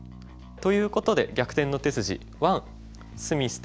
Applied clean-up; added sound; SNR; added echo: none; Bass guitar; 16 dB; none.